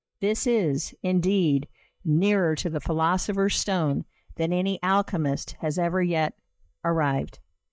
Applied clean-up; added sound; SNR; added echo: neural mask model DeepFilterNet 3.